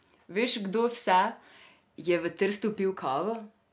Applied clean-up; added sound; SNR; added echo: none; none; none; none.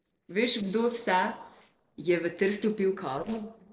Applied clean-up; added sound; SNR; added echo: neural separator model SepFormer DNS4.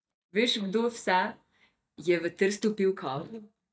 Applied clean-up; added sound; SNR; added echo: neural mask model DeepFilterNet 3.